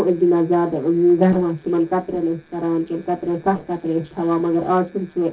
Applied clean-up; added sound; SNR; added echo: neural separator model SepFormer DNS4.